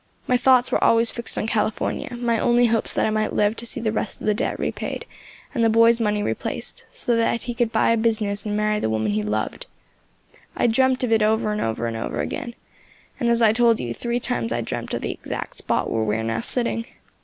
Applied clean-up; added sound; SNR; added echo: none; none; none; none.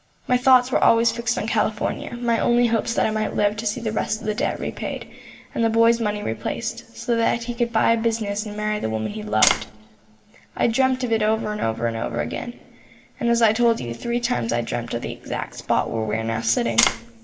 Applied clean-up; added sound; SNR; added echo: none; Tap; -1 dB; reverberation time 1.3 s.